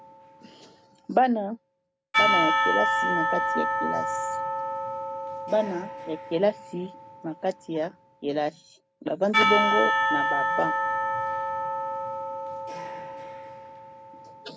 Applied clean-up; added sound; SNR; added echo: none; Church bell / Percussion; -2 dB; none.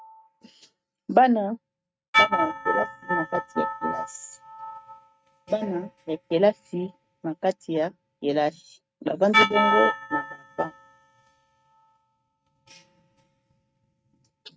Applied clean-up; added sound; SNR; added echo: neural mask model RNNoise.